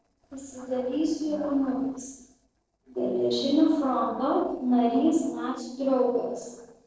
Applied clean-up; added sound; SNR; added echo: neural separator model SepFormer DNS4.